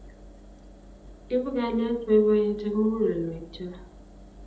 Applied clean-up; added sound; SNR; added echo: none; Engine; 20 dB; reverberation time 0.9 s.